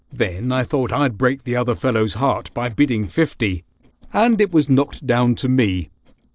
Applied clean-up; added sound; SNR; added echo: neural separator model SepFormer DNS4.